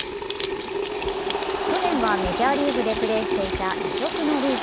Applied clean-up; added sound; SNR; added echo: none; Sink (filling or washing) / Water tap, faucet; 1 dB; none.